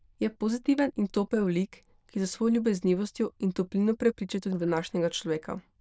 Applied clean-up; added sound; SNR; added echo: neural diffusion model UNIVERSE++.